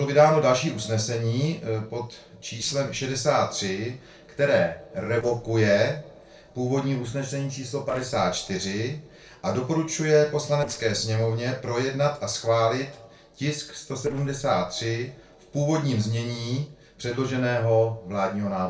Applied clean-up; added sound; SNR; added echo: neural separator model SepFormer DNS4.